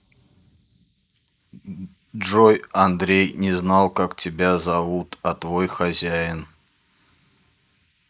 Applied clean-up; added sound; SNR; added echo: neural mask model Resemble Enhance denoiser.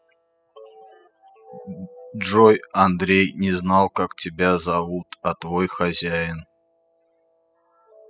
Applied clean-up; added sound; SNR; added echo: classical method spectral subtraction.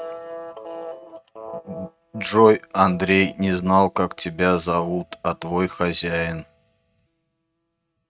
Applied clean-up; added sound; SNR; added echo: neural mask model RNNoise.